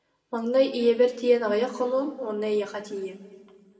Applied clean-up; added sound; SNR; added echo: none; none; none; reverberation time 1.4 s.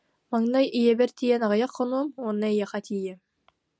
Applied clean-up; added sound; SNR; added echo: none; none; none; none.